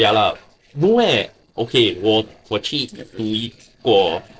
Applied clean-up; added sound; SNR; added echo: neural separator model SepFormer DNS4.